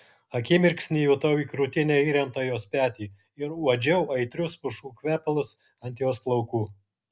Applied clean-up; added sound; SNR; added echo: none; none; none; none.